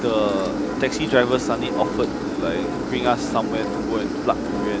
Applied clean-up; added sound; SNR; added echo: none; Engine; 1 dB; none.